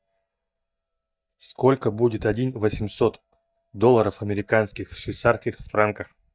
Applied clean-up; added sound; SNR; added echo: neural mask model DeepFilterNet 3.